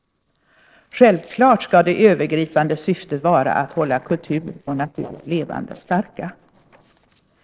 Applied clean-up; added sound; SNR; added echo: neural separator model SepFormer DNS4.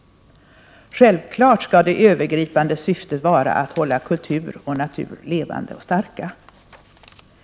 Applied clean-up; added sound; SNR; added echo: none; none; none; none.